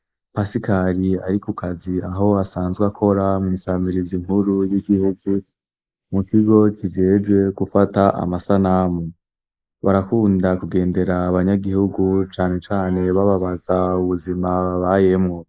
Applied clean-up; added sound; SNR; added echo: neural mask model Resemble Enhance denoiser.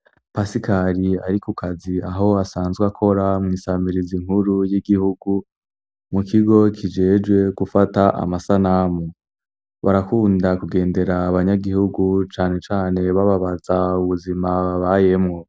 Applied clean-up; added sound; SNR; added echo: none; none; none; none.